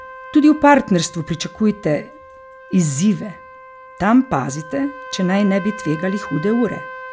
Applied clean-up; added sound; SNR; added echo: none; Trumpet; 16 dB; none.